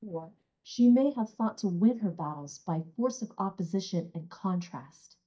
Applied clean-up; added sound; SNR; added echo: neural mask model DeepFilterNet 3.